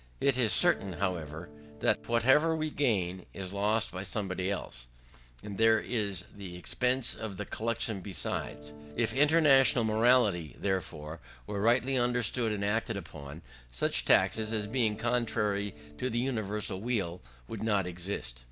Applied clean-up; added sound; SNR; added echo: none; Electric guitar / Strum; 16 dB; none.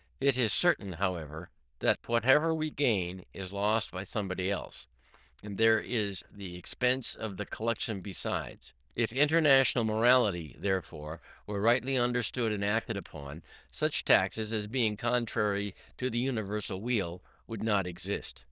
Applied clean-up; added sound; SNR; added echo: neural diffusion model UNIVERSE++.